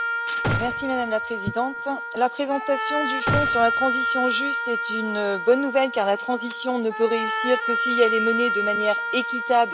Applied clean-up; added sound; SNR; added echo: none; Wind instrument, woodwind instrument + Gunshot, gunfire; 1 dB; none.